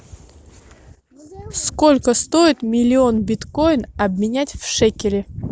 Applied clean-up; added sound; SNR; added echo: none; none; none; none.